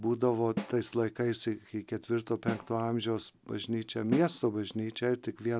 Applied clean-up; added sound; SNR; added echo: none; Snare drum; 12 dB; none.